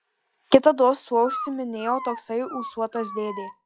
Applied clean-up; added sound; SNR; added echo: classical method log-MMSE.